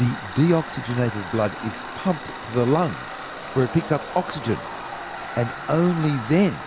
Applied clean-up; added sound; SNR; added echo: none; Tools; 10 dB; none.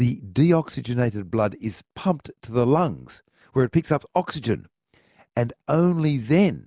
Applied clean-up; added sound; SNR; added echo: none; none; none; none.